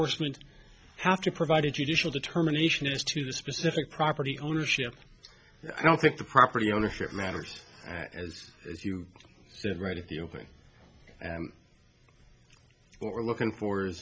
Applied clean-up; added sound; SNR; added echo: none; none; none; none.